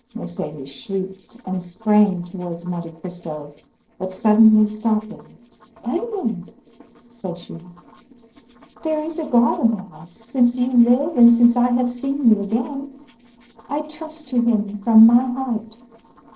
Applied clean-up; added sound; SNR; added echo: neural separator model SepFormer DNS4.